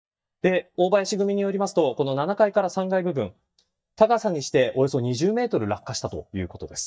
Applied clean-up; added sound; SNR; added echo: neural mask model DeepFilterNet 3.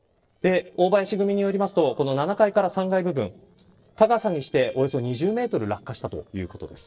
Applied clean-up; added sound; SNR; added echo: neural separator model SepFormer DNS4.